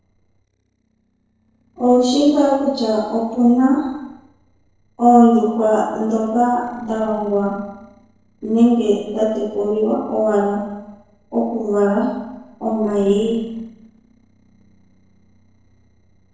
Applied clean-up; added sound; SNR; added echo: neural separator model SepFormer DNS4.